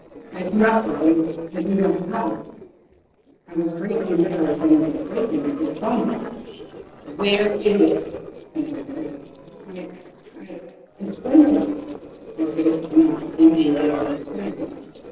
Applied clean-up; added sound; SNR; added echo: neural separator model SepFormer DNS4.